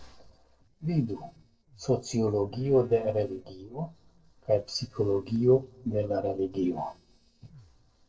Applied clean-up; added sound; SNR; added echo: neural separator model SepFormer DNS4.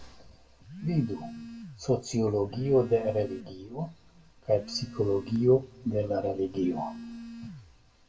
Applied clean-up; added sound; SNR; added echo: none; Telephone; 16 dB; reverberation time 0.5 s.